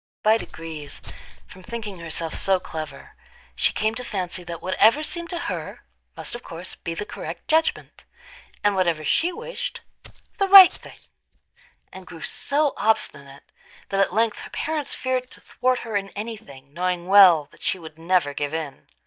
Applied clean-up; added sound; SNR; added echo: neural mask model DeepFilterNet 3.